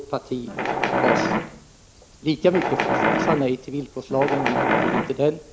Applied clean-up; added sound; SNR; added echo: none; Wild animals; -1 dB; none.